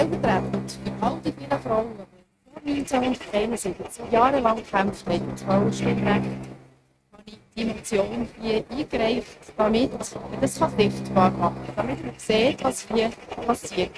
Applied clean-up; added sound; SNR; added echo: neural mask model RNNoise.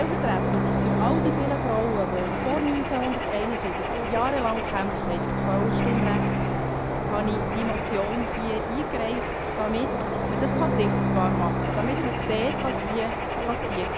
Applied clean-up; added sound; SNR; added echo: none; Bird + Bowed string instrument; -3 dB; none.